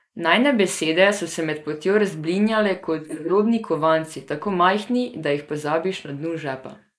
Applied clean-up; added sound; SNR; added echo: neural mask model Resemble Enhance denoiser.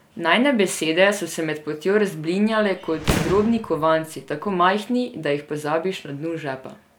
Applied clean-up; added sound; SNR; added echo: none; Fireworks; 7 dB; none.